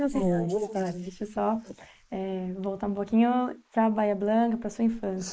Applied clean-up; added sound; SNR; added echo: neural mask model Resemble Enhance denoiser.